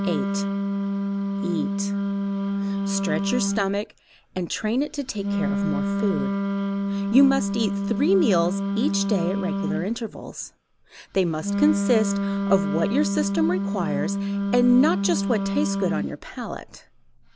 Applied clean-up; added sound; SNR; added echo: none; Wind instrument, woodwind instrument; 0 dB; none.